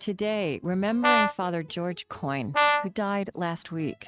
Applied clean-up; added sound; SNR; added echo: neural mask model RNNoise.